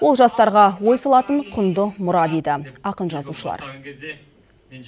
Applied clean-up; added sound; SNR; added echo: none; none; none; none.